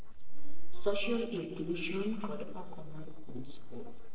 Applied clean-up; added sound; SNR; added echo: neural separator model SepFormer DNS4.